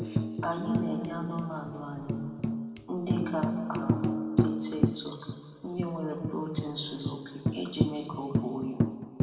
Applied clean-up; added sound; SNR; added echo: none; Tambourine; -4 dB; reverberation time 2.2 s.